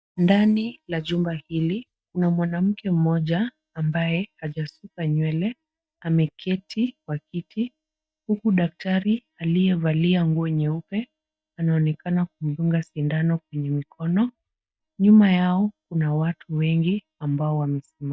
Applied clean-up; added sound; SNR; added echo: neural mask model DeepFilterNet 3.